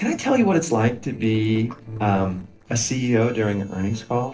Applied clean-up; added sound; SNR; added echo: neural separator model SepFormer DNS4.